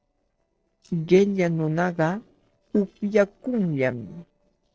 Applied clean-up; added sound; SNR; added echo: neural separator model SepFormer DNS4.